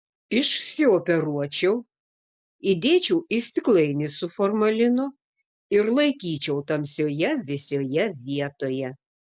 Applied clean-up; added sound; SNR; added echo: none; none; none; none.